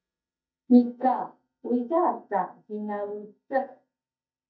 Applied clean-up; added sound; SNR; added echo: neural mask model DeepFilterNet 3.